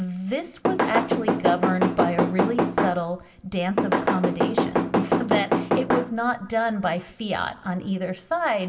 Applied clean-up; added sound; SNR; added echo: none; Knock / Wood; -3 dB; reverberation time 0.7 s.